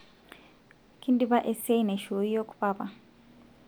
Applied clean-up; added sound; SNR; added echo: none; none; none; none.